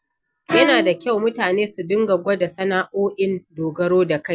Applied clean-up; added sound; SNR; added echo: none; Bowed string instrument; 5 dB; none.